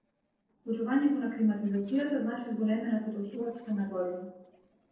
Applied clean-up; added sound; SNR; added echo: neural separator model SepFormer DNS4.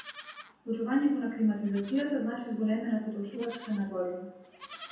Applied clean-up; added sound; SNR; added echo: none; Livestock, farm animals, working animals; 16 dB; reverberation time 0.9 s.